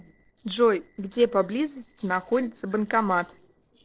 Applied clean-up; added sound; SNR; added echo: neural separator model SepFormer DNS4.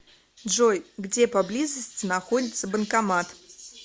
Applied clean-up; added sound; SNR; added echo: none; none; none; none.